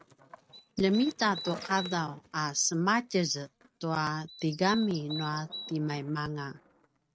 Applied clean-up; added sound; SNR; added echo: neural mask model RNNoise.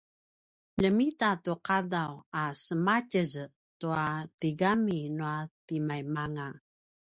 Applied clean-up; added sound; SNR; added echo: none; none; none; none.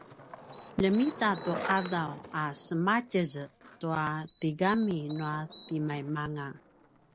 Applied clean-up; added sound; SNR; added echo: none; Skateboard + Bird vocalization, bird call, bird song; 12 dB; none.